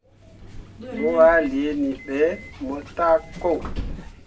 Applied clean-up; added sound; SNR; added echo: none; Subway, metro, underground; 12 dB; reverberation time 0.3 s.